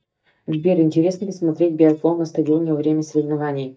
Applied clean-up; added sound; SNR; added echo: neural mask model DeepFilterNet 3.